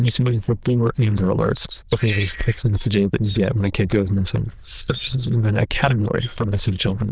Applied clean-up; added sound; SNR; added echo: neural diffusion model UNIVERSE++.